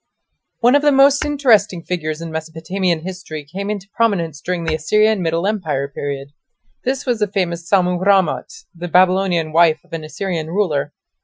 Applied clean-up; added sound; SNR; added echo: classical method Wiener filter.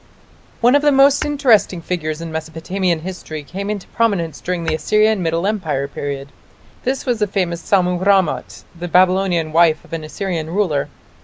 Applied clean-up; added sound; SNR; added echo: none; Tap / Hammer / Glass; 20 dB; none.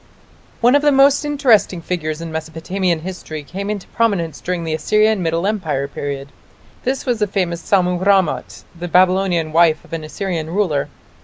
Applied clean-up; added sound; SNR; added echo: none; none; none; none.